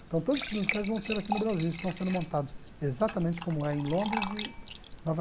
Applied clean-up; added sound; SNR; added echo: none; Fill (with liquid) / Trickle, dribble / Glass; 6 dB; none.